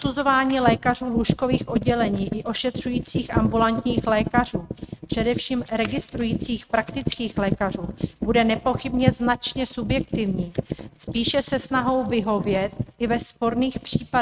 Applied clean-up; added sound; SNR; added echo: neural mask model RNNoise.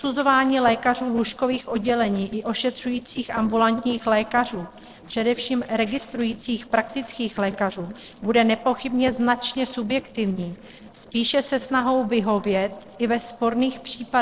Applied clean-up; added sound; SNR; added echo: neural separator model SepFormer DNS4.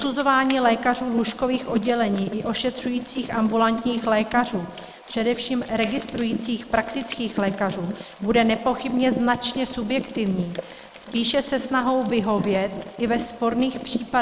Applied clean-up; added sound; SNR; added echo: neural mask model Resemble Enhance denoiser.